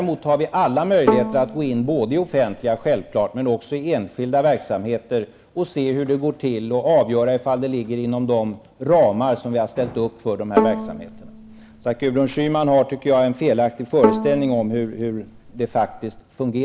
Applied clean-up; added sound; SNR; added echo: none; Bowed string instrument; 5 dB; none.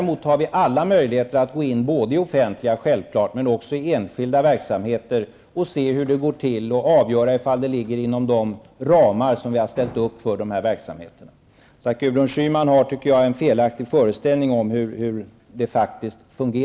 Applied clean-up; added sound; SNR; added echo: none; none; none; none.